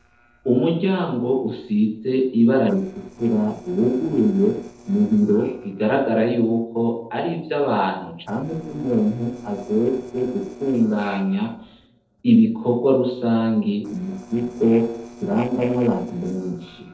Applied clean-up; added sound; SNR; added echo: neural separator model SepFormer DNS4.